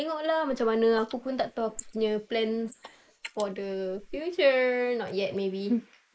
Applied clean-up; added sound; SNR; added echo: neural mask model Resemble Enhance denoiser.